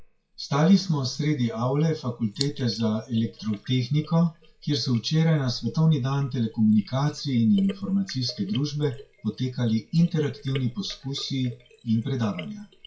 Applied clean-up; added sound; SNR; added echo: classical method WPE with log-MMSE.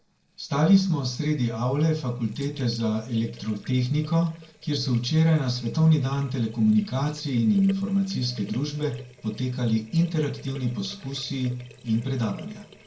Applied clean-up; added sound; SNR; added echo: neural separator model SepFormer DNS4.